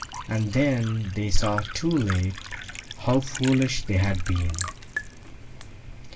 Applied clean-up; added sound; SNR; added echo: none; Liquid; 12 dB; reverberation time 0.1 s.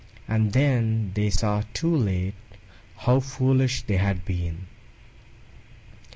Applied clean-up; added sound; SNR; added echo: none; none; none; none.